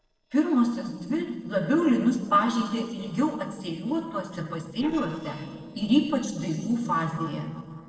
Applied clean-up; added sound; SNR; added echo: neural separator model SepFormer DNS4.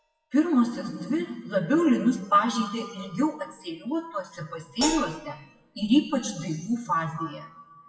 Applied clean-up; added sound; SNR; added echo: classical method WPE with log-MMSE.